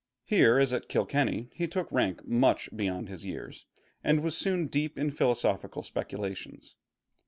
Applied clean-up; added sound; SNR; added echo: none; Cowbell; 18 dB; none.